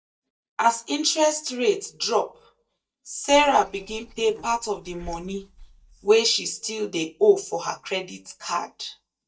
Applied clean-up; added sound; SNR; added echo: neural mask model DeepFilterNet 3.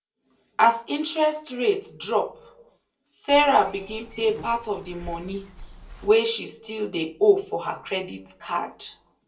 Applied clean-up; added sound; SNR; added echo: none; Walk, footsteps / Insect; 17 dB; reverberation time 0.2 s.